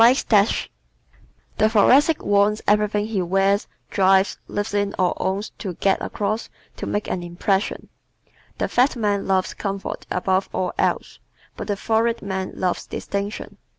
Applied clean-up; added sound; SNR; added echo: none; none; none; none.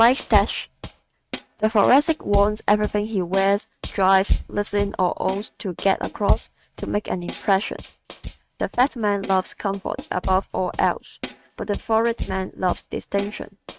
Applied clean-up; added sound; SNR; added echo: neural mask model RNNoise.